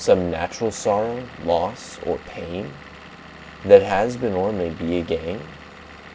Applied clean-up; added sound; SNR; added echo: none; Engine / Vehicle; 18 dB; none.